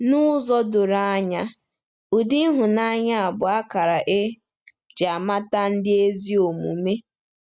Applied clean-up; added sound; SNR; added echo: none; none; none; none.